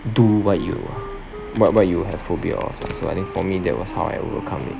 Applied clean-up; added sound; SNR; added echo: none; Wind instrument, woodwind instrument; 15 dB; none.